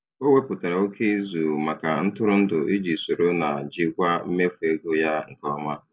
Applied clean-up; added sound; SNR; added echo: none; none; none; none.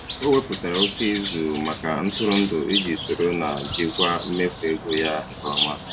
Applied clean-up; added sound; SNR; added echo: none; Bird; 6 dB; none.